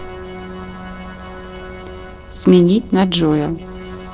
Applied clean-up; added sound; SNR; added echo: neural separator model SepFormer DNS4.